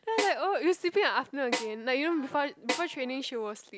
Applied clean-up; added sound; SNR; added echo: none; Snare drum; 8 dB; none.